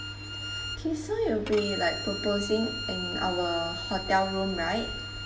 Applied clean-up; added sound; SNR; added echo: none; Bowed string instrument; 7 dB; reverberation time 0.6 s.